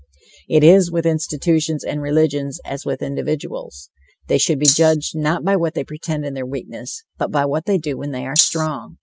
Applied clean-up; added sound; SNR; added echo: none; Rattle (instrument); -1 dB; none.